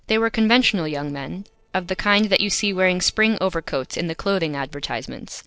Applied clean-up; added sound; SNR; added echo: neural separator model SepFormer DNS4.